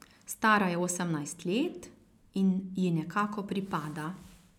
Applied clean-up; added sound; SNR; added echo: none; none; none; none.